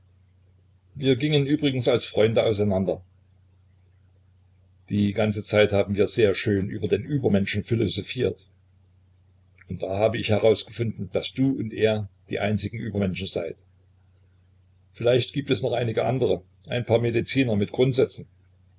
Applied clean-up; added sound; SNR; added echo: none; none; none; none.